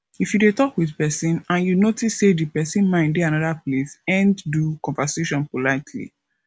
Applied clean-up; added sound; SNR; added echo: none; none; none; none.